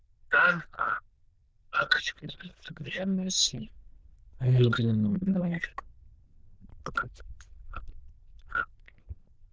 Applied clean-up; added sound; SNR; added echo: neural diffusion model UNIVERSE++.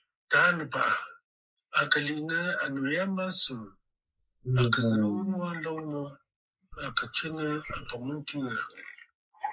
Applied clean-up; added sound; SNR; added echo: neural mask model Resemble Enhance denoiser.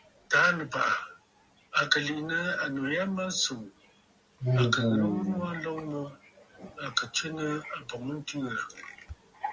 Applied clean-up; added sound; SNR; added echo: none; none; none; none.